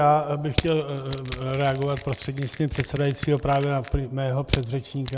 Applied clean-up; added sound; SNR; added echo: none; Crushing; 9 dB; none.